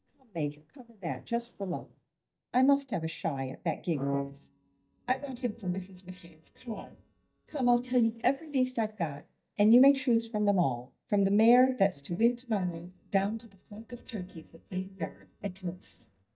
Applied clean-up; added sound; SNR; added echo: neural mask model DeepFilterNet 3.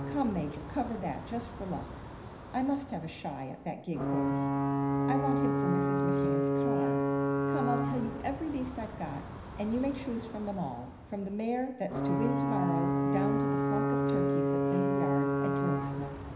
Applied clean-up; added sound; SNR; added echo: none; Alarm / Ocean / Boat, Water vehicle; -4 dB; reverberation time 0.9 s.